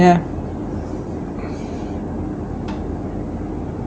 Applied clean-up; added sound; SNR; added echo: none; Tap; 20 dB; none.